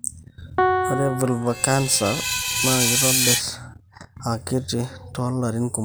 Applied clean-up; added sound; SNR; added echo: none; Piano + Screech; -2 dB; none.